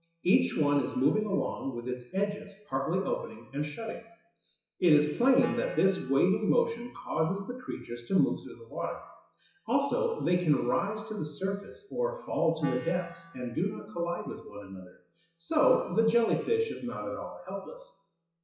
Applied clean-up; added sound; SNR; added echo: classical method WPE with log-MMSE.